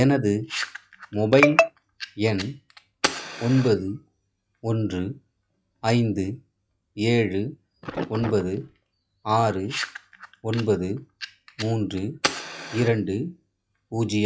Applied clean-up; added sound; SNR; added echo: classical method log-MMSE.